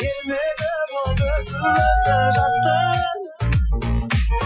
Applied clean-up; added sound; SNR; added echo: classical method Wiener filter.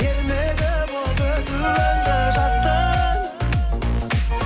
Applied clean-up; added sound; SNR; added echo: none; Wind instrument, woodwind instrument; 4 dB; none.